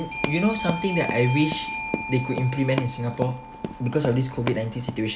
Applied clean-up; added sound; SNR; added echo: none; Doorbell + Run; 7 dB; none.